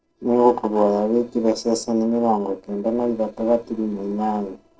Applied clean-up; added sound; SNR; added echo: neural separator model SepFormer DNS4.